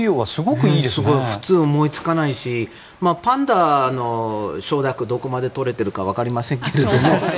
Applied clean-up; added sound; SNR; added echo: none; none; none; none.